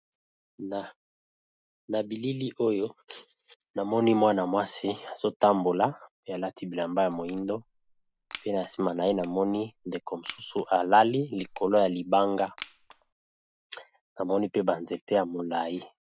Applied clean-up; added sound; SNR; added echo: none; Crushing; 20 dB; none.